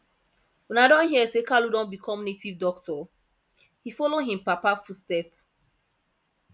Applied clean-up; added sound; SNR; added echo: none; none; none; none.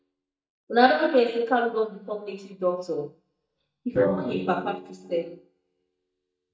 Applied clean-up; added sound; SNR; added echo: neural mask model DeepFilterNet 3.